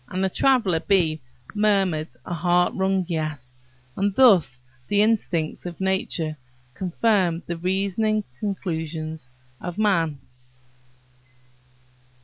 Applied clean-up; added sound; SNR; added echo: none; none; none; none.